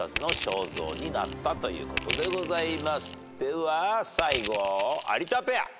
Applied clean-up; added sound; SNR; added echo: none; Crushing; 4 dB; none.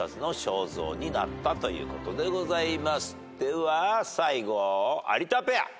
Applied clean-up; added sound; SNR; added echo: none; none; none; none.